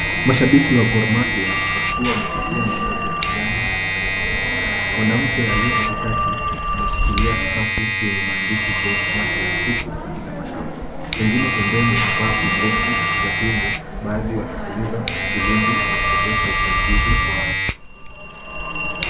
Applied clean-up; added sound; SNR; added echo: none; Domestic sounds, home sounds + Telephone; -4 dB; none.